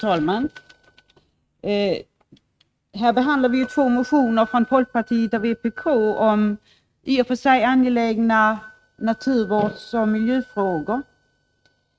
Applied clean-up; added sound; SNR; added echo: neural mask model RNNoise.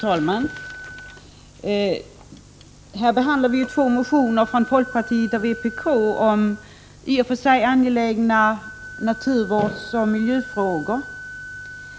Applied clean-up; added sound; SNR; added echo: none; Wind instrument, woodwind instrument; 16 dB; none.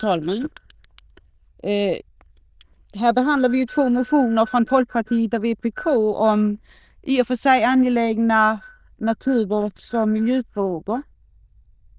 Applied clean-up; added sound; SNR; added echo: neural diffusion model UNIVERSE++.